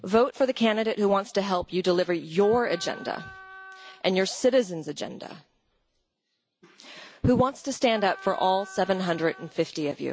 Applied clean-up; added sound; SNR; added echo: none; Wind instrument, woodwind instrument; 18 dB; none.